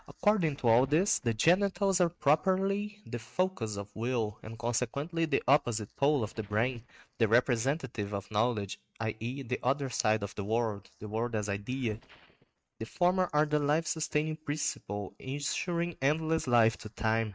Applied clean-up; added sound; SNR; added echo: neural mask model RNNoise.